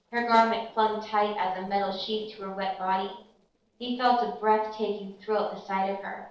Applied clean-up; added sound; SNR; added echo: neural separator model SepFormer DNS4.